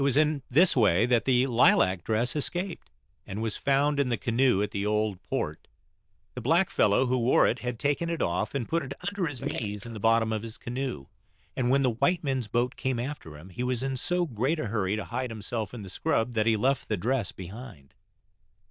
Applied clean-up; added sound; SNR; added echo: neural diffusion model UNIVERSE++.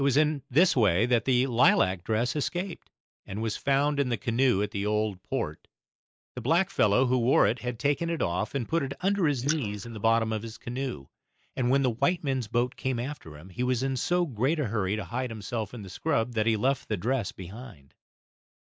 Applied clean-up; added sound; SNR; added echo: neural mask model Resemble Enhance denoiser.